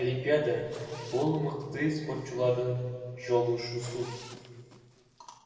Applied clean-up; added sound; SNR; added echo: none; Zipper (clothing); 19 dB; reverberation time 2.1 s.